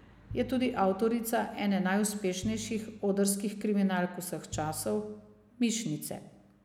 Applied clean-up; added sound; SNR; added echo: none; Piano; 19 dB; none.